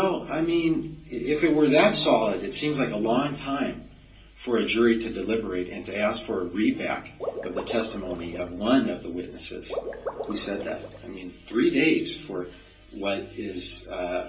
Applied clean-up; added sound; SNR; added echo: none; Water / Liquid; 9 dB; reverberation time 0.3 s.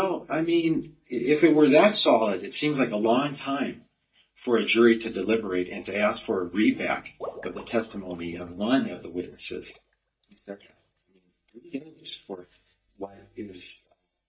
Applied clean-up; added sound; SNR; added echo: neural mask model DeepFilterNet 3.